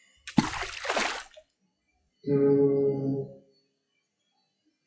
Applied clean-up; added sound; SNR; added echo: classical method WPE with log-MMSE.